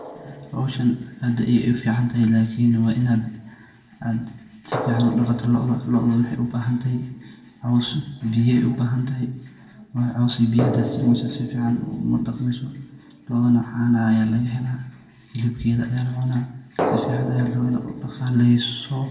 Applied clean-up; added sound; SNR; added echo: none; Drum; 13 dB; reverberation time 0.7 s.